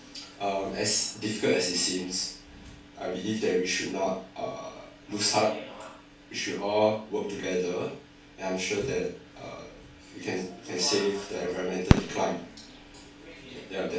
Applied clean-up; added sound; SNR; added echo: none; Fireworks; -3 dB; reverberation time 0.3 s.